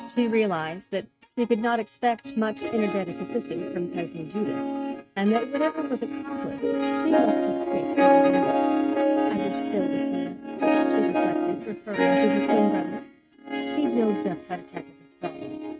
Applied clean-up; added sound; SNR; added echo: neural mask model RNNoise.